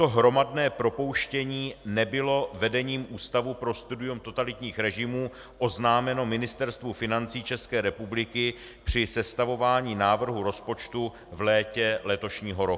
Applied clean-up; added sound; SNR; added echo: none; none; none; none.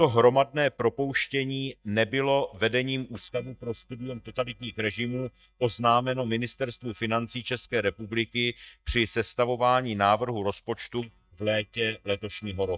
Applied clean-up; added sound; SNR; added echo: neural mask model DeepFilterNet 3.